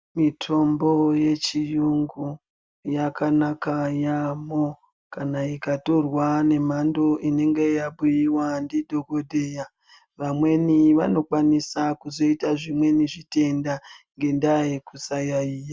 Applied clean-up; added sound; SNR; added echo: none; none; none; none.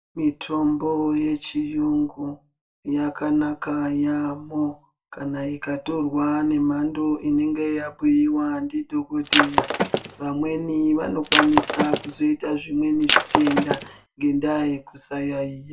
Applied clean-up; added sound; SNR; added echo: none; Shatter; -2 dB; reverberation time 0.2 s.